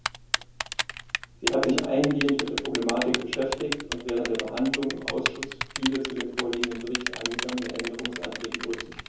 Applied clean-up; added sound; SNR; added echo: none; Typing; 4 dB; reverberation time 0.7 s.